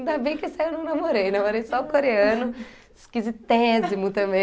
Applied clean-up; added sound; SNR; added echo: none; none; none; none.